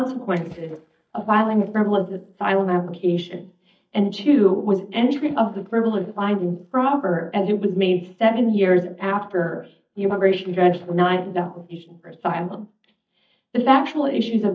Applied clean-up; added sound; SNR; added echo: neural mask model DeepFilterNet 3.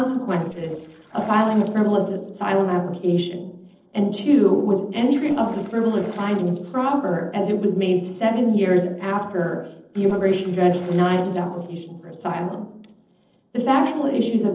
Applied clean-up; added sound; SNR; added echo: neural separator model SepFormer DNS4.